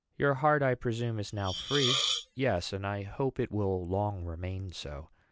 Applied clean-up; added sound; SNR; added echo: none; Hiss; 1 dB; none.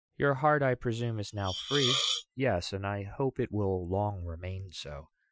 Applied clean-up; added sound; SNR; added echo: classical method Wiener filter.